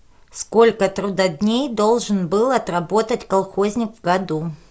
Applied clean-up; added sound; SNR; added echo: none; none; none; none.